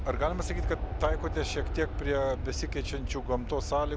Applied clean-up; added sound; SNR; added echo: none; Aircraft; 1 dB; none.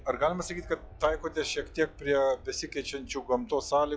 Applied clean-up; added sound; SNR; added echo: classical method log-MMSE.